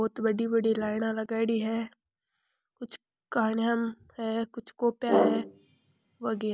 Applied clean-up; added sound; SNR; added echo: none; Brass instrument; -1 dB; none.